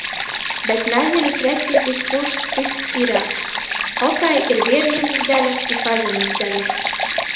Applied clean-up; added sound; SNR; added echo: none; Stream; 1 dB; reverberation time 0.8 s.